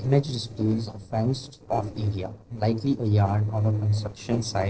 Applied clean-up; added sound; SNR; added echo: neural separator model SepFormer DNS4.